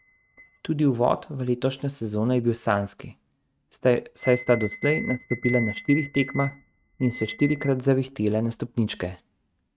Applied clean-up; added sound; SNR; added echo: neural mask model RNNoise.